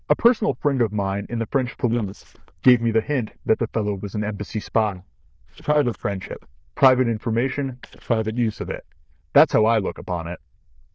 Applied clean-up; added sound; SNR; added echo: neural diffusion model UNIVERSE++.